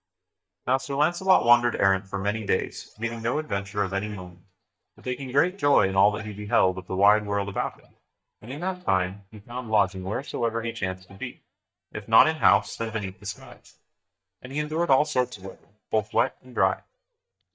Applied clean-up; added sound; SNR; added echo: neural mask model DeepFilterNet 3.